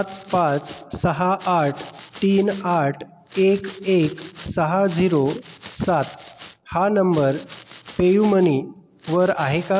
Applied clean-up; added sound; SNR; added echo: none; Domestic sounds, home sounds; 18 dB; none.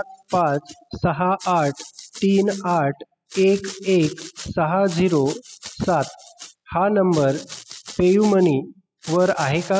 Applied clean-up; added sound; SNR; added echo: classical method spectral subtraction.